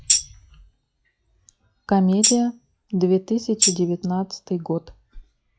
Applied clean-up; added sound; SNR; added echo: classical method log-MMSE.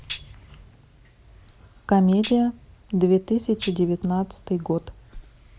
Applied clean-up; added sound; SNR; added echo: none; Tambourine; 1 dB; none.